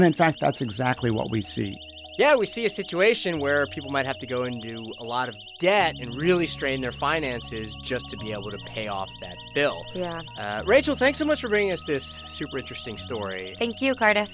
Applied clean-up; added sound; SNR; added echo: none; Siren; 18 dB; none.